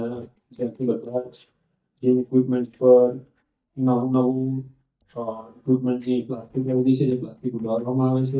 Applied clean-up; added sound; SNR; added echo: neural mask model DeepFilterNet 3.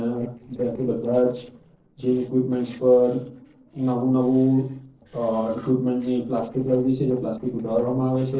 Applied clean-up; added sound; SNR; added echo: neural separator model SepFormer DNS4.